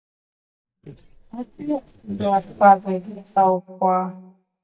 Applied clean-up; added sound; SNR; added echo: neural mask model DeepFilterNet 3.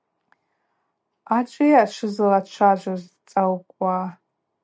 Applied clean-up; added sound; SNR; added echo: none; none; none; none.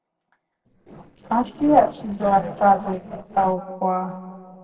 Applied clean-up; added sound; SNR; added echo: neural separator model SepFormer DNS4.